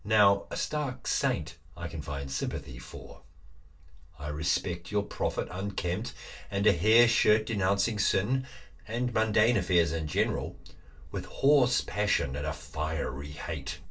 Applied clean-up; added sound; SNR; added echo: none; none; none; reverberation time 0.2 s.